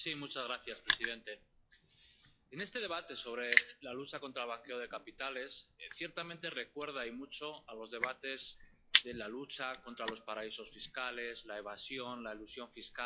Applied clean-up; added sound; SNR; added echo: classical method log-MMSE.